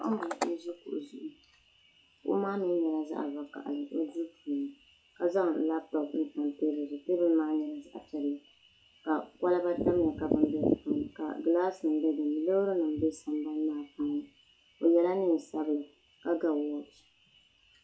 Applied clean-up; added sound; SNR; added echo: classical method log-MMSE.